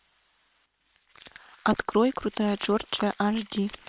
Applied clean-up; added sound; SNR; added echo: neural separator model SepFormer WHAM!.